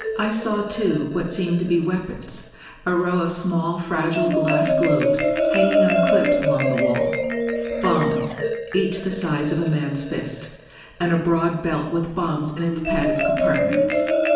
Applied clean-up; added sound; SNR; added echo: none; Marimba, xylophone; 0 dB; reverberation time 0.9 s.